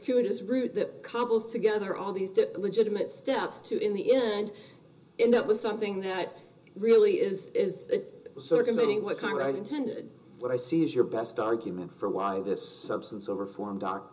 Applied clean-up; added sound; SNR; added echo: none; none; none; reverberation time 0.2 s.